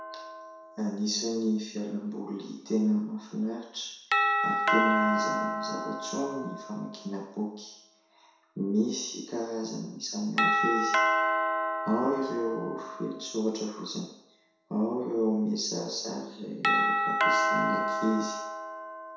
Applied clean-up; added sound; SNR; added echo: none; Doorbell; -1 dB; reverberation time 0.7 s.